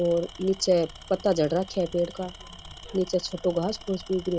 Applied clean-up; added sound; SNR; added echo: none; Tools; 18 dB; none.